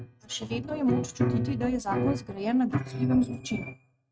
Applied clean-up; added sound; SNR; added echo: neural mask model RNNoise.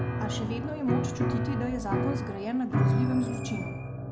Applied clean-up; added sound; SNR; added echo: none; Piano; -3 dB; none.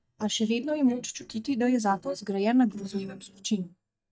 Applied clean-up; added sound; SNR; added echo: neural mask model DeepFilterNet 3.